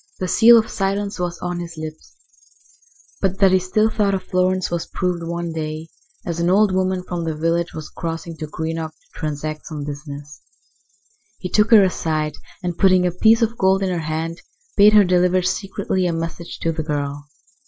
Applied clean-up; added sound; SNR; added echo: classical method Wiener filter.